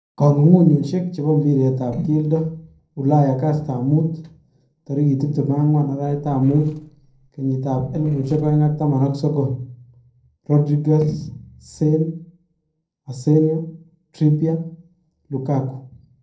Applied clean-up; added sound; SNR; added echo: neural separator model SepFormer DNS4.